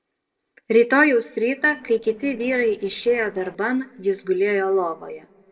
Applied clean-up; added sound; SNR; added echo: neural separator model SepFormer DNS4.